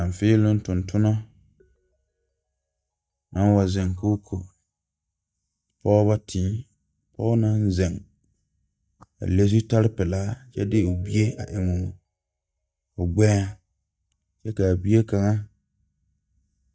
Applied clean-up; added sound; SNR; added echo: neural mask model DeepFilterNet 3.